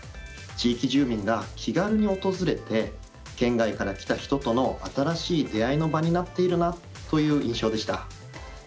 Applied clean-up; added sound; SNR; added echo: none; none; none; none.